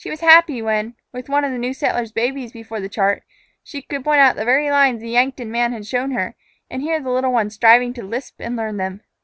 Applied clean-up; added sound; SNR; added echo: none; none; none; none.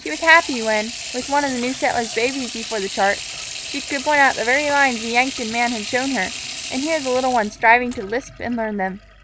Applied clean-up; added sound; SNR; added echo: none; Sink (filling or washing) / Water tap, faucet; 10 dB; none.